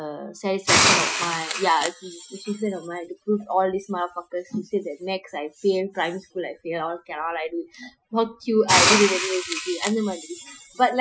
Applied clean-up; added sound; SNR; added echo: classical method Wiener filter.